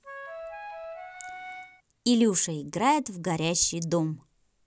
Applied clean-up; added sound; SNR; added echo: none; Wind instrument, woodwind instrument; 12 dB; none.